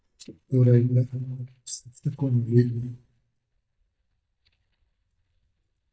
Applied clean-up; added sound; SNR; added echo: neural mask model DeepFilterNet 3.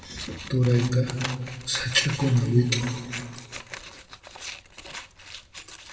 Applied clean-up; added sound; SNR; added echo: none; Scissors; 13 dB; reverberation time 2.0 s.